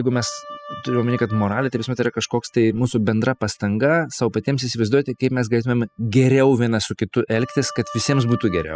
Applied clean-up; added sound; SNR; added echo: classical method spectral subtraction.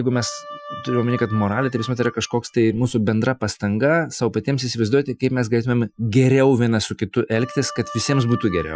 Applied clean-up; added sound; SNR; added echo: classical method Wiener filter.